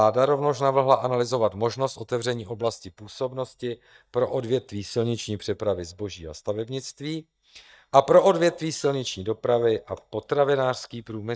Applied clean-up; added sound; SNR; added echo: neural mask model DeepFilterNet 3.